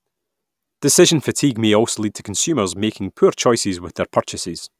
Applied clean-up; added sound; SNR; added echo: none; none; none; none.